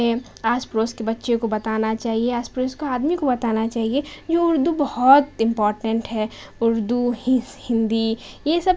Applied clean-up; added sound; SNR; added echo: none; none; none; none.